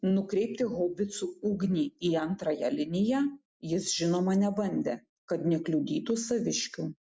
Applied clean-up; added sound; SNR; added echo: none; none; none; none.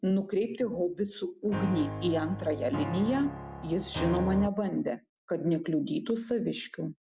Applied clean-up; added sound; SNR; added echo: none; Piano; 6 dB; none.